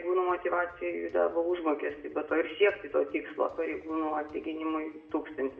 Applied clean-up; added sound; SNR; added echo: none; none; none; reverberation time 0.7 s.